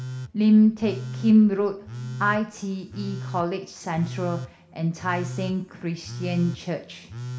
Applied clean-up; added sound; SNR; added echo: none; Telephone; 12 dB; reverberation time 1.9 s.